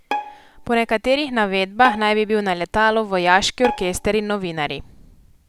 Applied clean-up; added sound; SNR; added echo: none; Bowed string instrument; 13 dB; none.